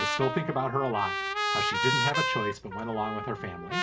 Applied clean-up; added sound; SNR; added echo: none; Trumpet; -1 dB; reverberation time 0.2 s.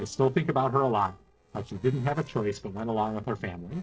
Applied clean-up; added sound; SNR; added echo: neural separator model SepFormer DNS4.